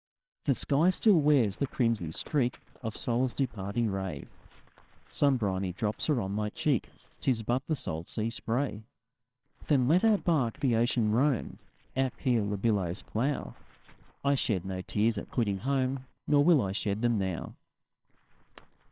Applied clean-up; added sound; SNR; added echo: neural separator model SepFormer WHAMR!.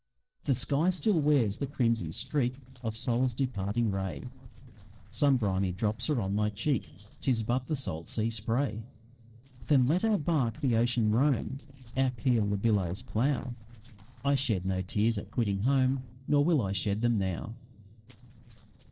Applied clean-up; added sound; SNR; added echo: neural separator model SepFormer DNS4.